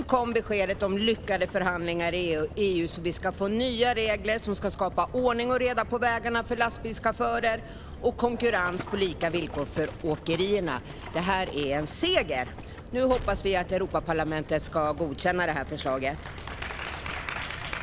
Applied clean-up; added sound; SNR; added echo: none; Livestock, farm animals, working animals + Explosion; 12 dB; none.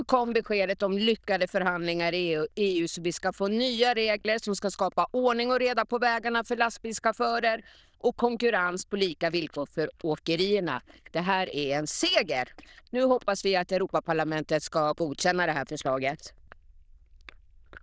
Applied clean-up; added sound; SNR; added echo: neural diffusion model UNIVERSE++.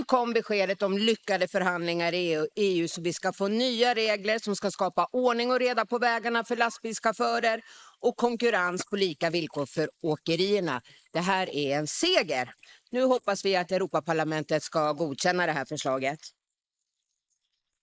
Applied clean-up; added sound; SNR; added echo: neural mask model Resemble Enhance denoiser.